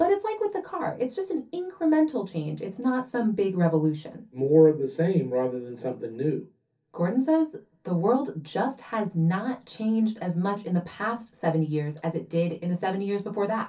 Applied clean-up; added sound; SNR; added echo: none; none; none; reverberation time 0.3 s.